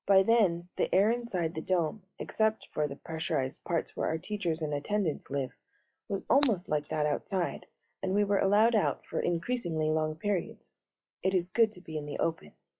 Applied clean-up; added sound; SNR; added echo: classical method log-MMSE.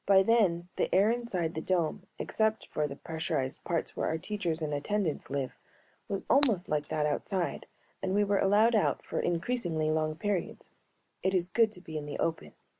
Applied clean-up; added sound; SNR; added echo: none; Shatter; 16 dB; none.